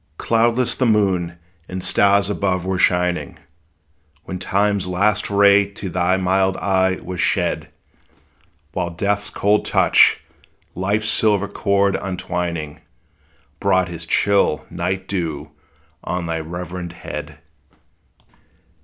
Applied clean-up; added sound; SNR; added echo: none; none; none; none.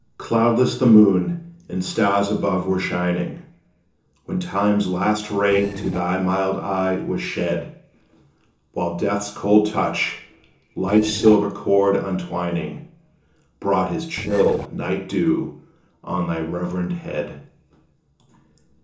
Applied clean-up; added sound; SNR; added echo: neural separator model SepFormer DNS4.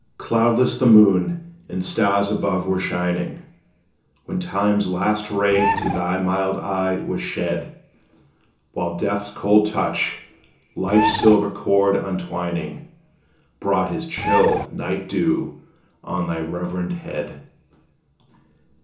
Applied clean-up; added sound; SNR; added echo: none; Bird; 0 dB; reverberation time 0.7 s.